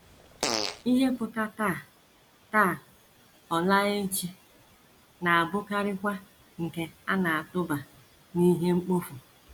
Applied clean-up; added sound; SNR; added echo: none; Fart; 5 dB; none.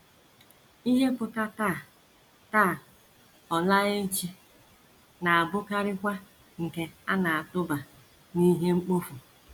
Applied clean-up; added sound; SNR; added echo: none; none; none; none.